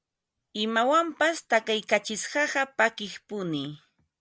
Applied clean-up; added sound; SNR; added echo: none; none; none; none.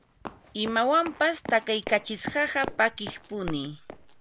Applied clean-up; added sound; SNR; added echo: none; Run; 13 dB; none.